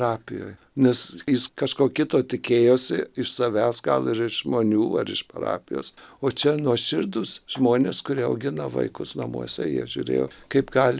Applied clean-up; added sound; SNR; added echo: none; none; none; none.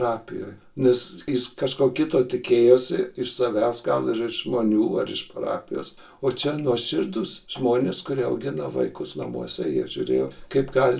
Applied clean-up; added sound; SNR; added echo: none; none; none; reverberation time 0.2 s.